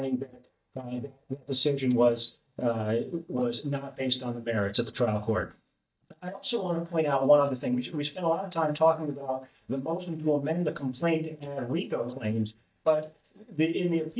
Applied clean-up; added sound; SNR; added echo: neural mask model DeepFilterNet 3.